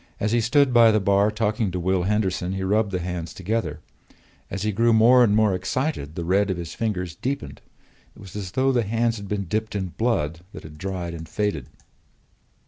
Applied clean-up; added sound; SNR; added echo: none; none; none; none.